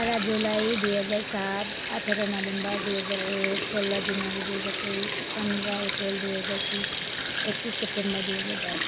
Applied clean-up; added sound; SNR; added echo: none; Sink (filling or washing); 1 dB; none.